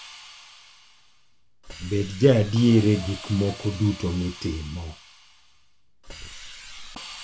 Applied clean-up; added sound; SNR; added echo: none; Hiss; 16 dB; none.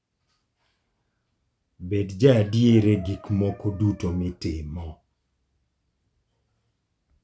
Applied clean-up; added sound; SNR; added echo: none; none; none; none.